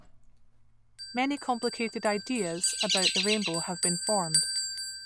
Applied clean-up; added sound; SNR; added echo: none; Chirp, tweet + Bell; 0 dB; none.